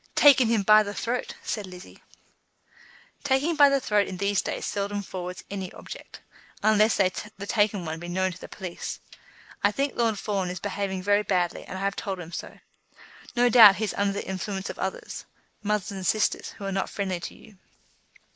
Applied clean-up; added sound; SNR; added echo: neural mask model Resemble Enhance denoiser.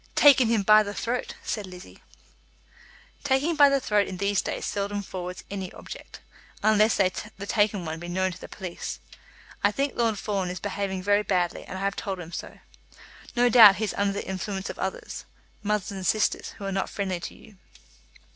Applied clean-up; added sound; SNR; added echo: none; none; none; none.